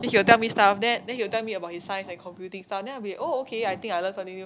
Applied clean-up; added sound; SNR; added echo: none; none; none; none.